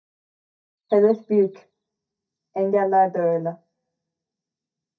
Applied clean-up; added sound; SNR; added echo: neural mask model DeepFilterNet 3.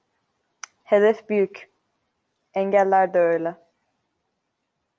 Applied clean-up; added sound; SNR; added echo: none; none; none; none.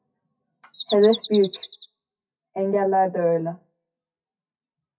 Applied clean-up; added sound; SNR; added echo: classical method WPE with log-MMSE.